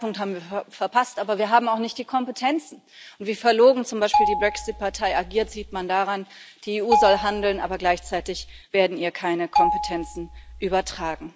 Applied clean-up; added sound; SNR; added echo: none; Marimba, xylophone; 2 dB; none.